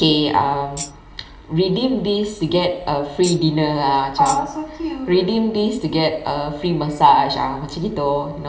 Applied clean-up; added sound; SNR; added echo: none; Tambourine; 15 dB; reverberation time 0.9 s.